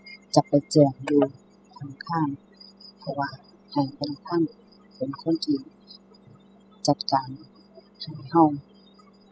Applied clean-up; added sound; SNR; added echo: classical method spectral subtraction.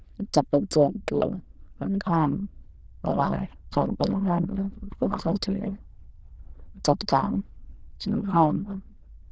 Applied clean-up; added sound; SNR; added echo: neural diffusion model UNIVERSE++.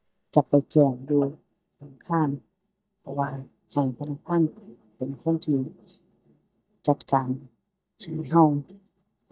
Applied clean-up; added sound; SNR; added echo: neural mask model DeepFilterNet 3.